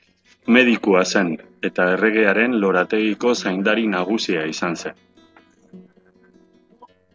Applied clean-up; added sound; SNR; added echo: neural separator model SepFormer DNS4.